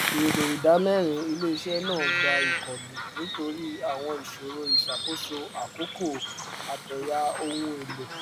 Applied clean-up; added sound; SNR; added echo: none; Bird vocalization, bird call, bird song; 2 dB; none.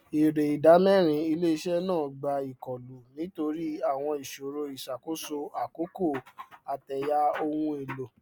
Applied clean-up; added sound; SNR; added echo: none; none; none; none.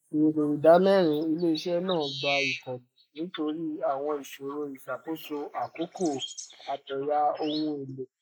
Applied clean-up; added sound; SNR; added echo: neural mask model Resemble Enhance denoiser.